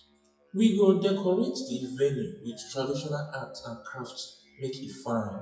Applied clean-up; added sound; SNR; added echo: classical method WPE with log-MMSE.